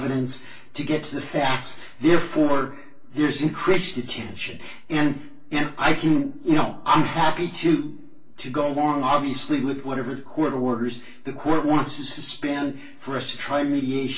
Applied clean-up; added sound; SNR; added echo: neural separator model SepFormer DNS4.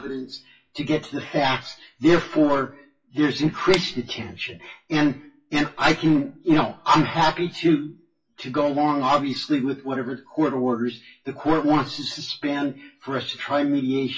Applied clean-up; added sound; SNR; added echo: classical method WPE with log-MMSE.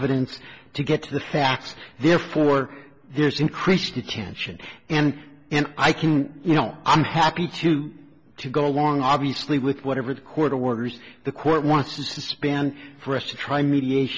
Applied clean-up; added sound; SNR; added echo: none; none; none; none.